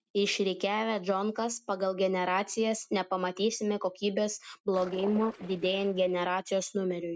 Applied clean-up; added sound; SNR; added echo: neural mask model RNNoise.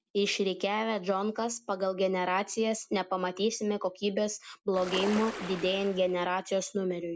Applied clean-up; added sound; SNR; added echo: none; Ocean; 10 dB; none.